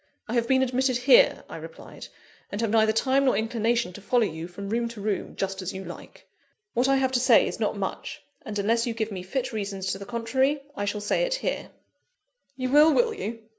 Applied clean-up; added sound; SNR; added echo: none; none; none; none.